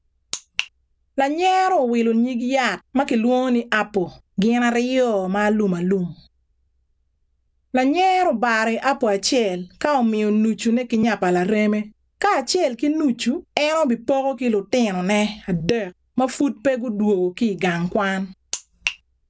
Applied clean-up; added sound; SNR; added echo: none; none; none; none.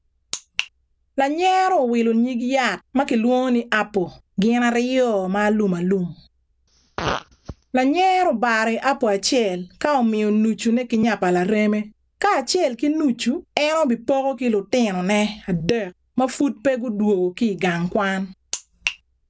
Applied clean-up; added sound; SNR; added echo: none; Fart; 11 dB; none.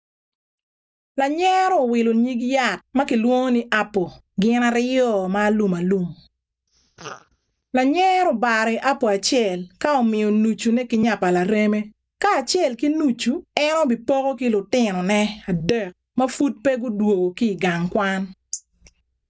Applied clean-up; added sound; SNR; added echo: neural mask model DeepFilterNet 3.